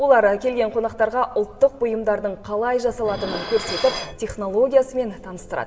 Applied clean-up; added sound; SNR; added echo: none; Dishes, pots, and pans; 13 dB; reverberation time 1.5 s.